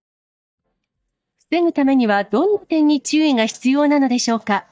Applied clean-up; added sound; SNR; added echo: neural mask model DeepFilterNet 3.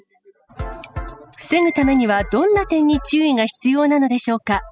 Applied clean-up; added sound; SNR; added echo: classical method spectral subtraction.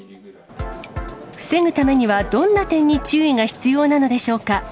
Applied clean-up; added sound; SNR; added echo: none; none; none; none.